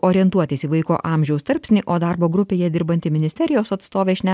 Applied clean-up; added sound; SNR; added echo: none; none; none; none.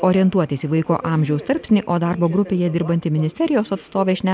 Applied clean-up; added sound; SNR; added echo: none; Subway, metro, underground; 18 dB; none.